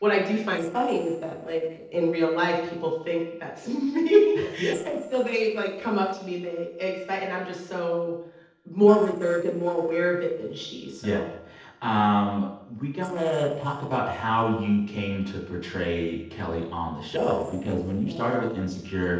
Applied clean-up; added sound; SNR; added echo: neural separator model SepFormer DNS4.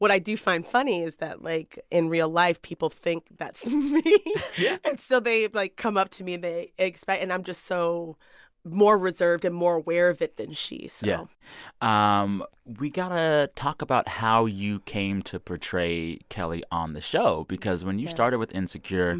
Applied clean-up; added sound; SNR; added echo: none; none; none; none.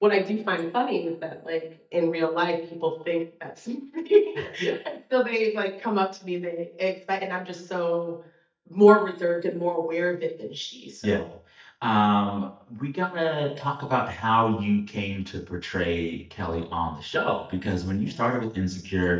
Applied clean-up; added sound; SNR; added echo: neural mask model DeepFilterNet 3.